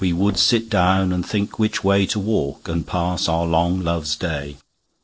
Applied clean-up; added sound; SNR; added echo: neural separator model SepFormer DNS4.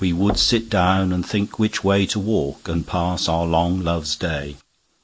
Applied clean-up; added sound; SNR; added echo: none; Knock; 14 dB; none.